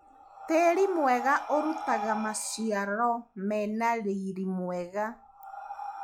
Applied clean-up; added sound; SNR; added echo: classical method log-MMSE.